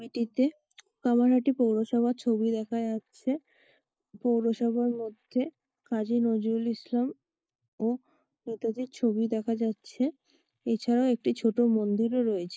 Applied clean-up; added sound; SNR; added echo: neural mask model Resemble Enhance denoiser.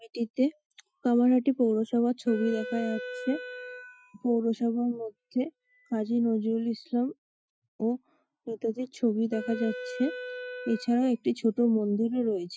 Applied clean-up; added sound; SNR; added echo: classical method Wiener filter.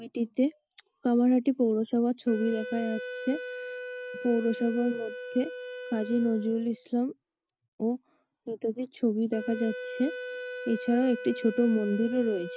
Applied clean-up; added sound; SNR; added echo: none; Wind instrument, woodwind instrument; 11 dB; none.